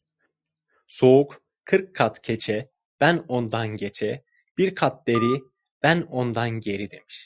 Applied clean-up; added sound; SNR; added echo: classical method Wiener filter.